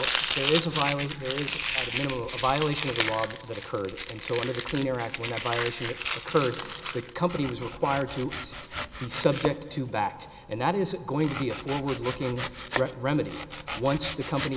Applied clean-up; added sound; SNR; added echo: none; Domestic sounds, home sounds; 5 dB; none.